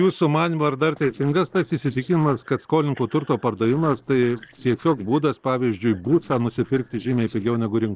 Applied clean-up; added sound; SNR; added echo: neural separator model SepFormer DNS4.